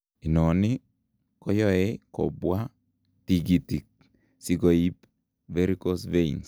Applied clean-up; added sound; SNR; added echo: none; none; none; none.